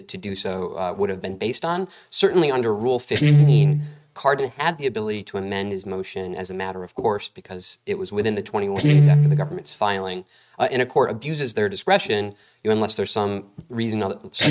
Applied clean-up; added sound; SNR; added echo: neural mask model RNNoise.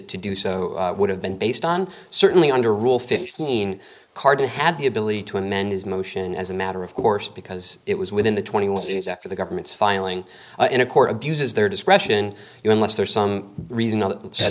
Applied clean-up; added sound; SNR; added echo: neural mask model Resemble Enhance denoiser.